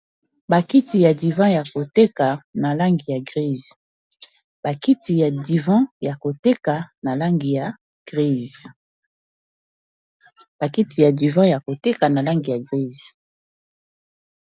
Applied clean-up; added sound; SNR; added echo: none; none; none; none.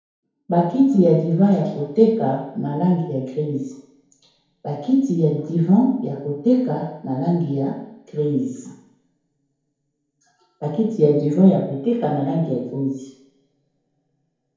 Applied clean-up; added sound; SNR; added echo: none; none; none; reverberation time 0.9 s.